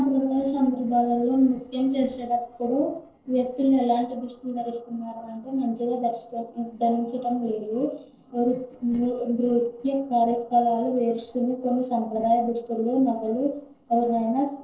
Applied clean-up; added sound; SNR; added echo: neural separator model SepFormer DNS4.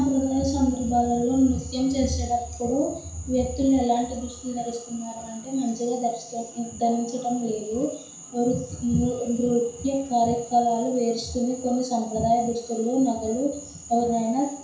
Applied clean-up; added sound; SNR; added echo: none; Cricket / Frog; 19 dB; reverberation time 0.6 s.